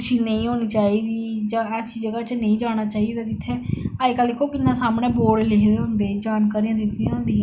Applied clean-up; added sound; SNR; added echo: none; none; none; none.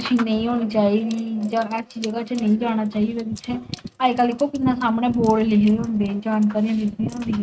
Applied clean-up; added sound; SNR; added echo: neural mask model RNNoise.